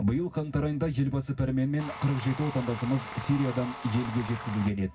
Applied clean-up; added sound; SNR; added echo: none; Tools; 11 dB; reverberation time 0.4 s.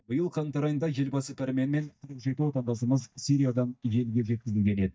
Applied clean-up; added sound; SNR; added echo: neural mask model DeepFilterNet 3.